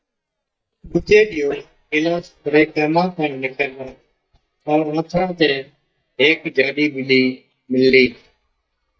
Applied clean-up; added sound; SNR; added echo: neural mask model DeepFilterNet 3.